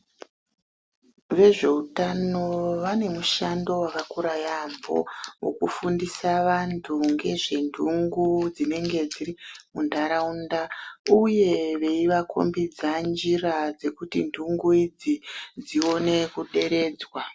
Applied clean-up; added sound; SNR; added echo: none; none; none; none.